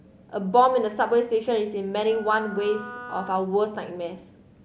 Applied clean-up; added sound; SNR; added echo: none; Wind instrument, woodwind instrument; 15 dB; none.